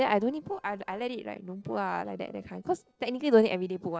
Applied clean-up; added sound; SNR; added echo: neural separator model SepFormer DNS4.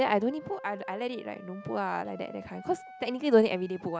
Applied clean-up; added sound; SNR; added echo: none; Wind instrument, woodwind instrument; 19 dB; none.